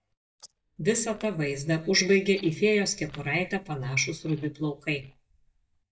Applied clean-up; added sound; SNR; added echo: neural mask model DeepFilterNet 3.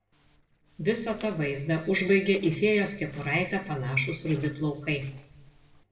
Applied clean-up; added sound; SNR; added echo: neural separator model SepFormer DNS4.